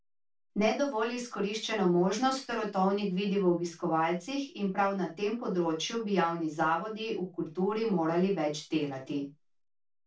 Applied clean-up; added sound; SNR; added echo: none; none; none; reverberation time 0.2 s.